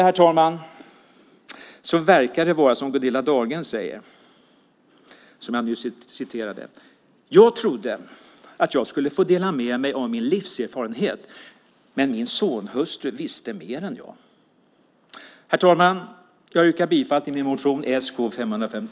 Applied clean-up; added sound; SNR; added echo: none; none; none; none.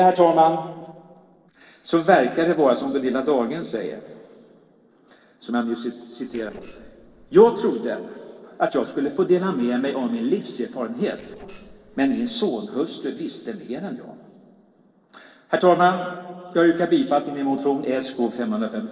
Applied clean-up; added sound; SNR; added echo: neural separator model SepFormer DNS4.